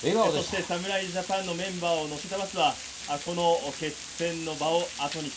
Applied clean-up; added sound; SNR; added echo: none; Water; 11 dB; reverberation time 0.2 s.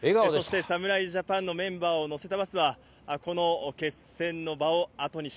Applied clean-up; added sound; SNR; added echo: none; none; none; none.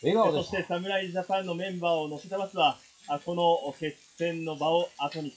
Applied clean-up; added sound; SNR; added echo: classical method WPE with log-MMSE.